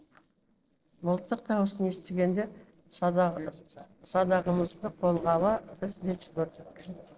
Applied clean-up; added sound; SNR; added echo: neural separator model SepFormer DNS4.